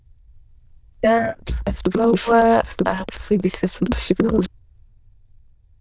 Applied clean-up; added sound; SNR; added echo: neural diffusion model UNIVERSE++.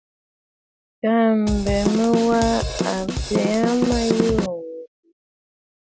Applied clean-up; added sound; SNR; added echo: none; Drum / Drum kit; 3 dB; none.